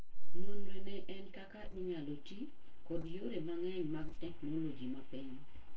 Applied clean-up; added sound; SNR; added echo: neural separator model SepFormer DNS4.